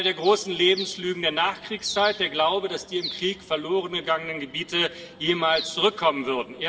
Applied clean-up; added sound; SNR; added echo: none; Bird; 15 dB; reverberation time 2.7 s.